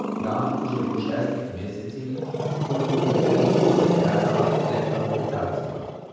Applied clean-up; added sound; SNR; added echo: none; Growling; -5 dB; reverberation time 1.2 s.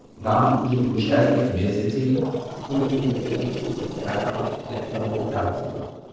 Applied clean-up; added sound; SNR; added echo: neural separator model SepFormer DNS4.